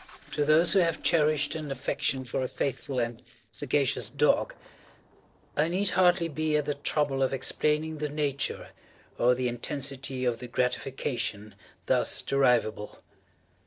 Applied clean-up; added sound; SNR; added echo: neural separator model SepFormer DNS4.